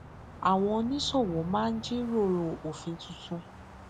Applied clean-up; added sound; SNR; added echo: none; Car passing by; 15 dB; none.